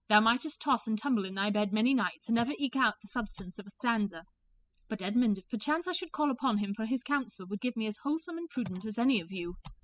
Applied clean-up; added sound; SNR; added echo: classical method spectral subtraction.